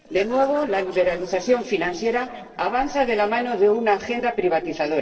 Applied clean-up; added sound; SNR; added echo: neural separator model SepFormer DNS4.